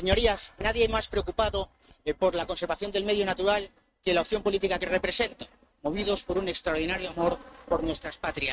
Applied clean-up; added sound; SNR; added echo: neural mask model RNNoise.